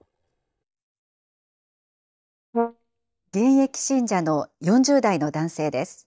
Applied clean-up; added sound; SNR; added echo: neural mask model DeepFilterNet 3.